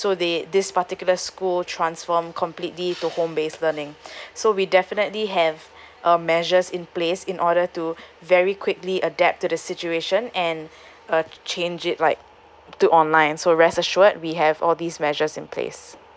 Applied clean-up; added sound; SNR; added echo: none; none; none; none.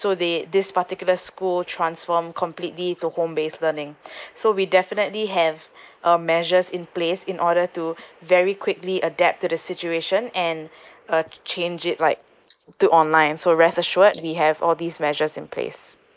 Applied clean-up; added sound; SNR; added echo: neural mask model Resemble Enhance denoiser.